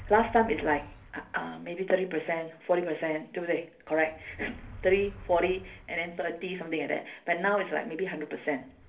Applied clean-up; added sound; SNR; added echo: none; Motor vehicle (road); 20 dB; reverberation time 0.3 s.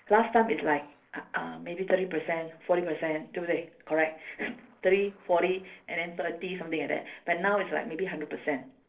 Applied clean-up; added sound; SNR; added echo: neural separator model SepFormer DNS4.